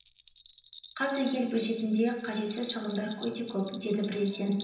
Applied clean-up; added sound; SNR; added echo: none; Bell; 17 dB; reverberation time 0.9 s.